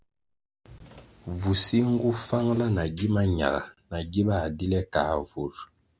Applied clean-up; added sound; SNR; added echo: none; none; none; none.